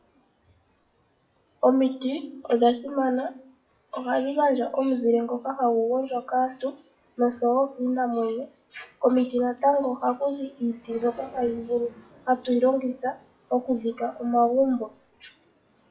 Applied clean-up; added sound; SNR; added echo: classical method WPE with log-MMSE.